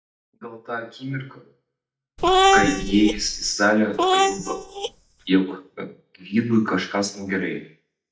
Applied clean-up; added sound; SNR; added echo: neural mask model DeepFilterNet 3.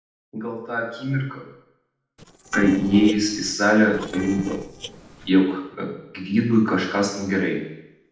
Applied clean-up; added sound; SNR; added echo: neural separator model SepFormer DNS4.